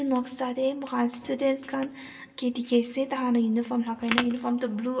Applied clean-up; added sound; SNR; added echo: none; none; none; reverberation time 2.2 s.